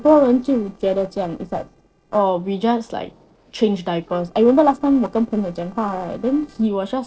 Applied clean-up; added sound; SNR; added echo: neural separator model SepFormer DNS4.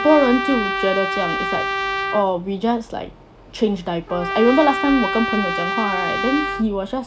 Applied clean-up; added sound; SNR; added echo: none; Trumpet; 4 dB; none.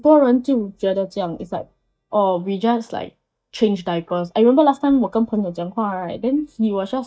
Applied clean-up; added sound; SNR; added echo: neural mask model DeepFilterNet 3.